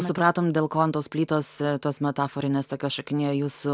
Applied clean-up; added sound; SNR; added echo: none; none; none; none.